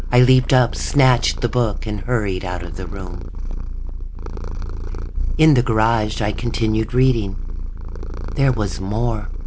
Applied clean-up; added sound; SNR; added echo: none; Purr; 4 dB; none.